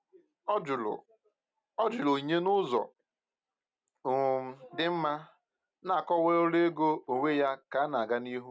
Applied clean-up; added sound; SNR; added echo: none; Brass instrument; 20 dB; none.